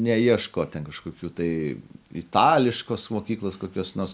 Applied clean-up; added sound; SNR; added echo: none; none; none; none.